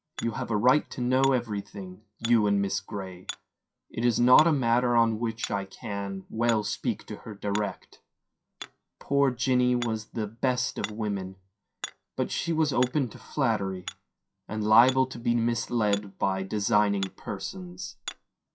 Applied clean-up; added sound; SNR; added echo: classical method WPE with log-MMSE.